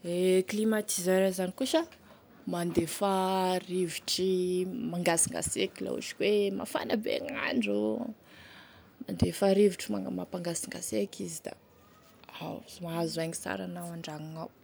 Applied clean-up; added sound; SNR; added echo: none; none; none; none.